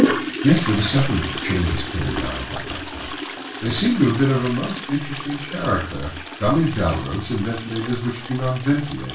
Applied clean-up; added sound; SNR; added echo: none; Toilet flush; 7 dB; reverberation time 0.3 s.